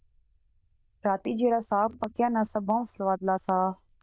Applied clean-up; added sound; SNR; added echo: neural diffusion model UNIVERSE++.